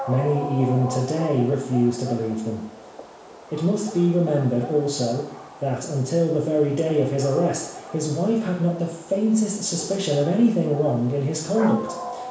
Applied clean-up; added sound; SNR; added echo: none; Dog; 14 dB; reverberation time 0.7 s.